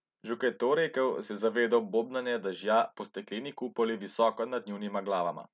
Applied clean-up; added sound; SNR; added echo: none; none; none; none.